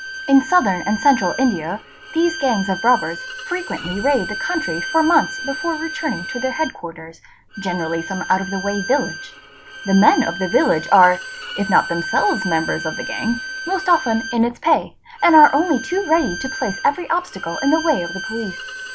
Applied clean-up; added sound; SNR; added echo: none; Bowed string instrument; 10 dB; none.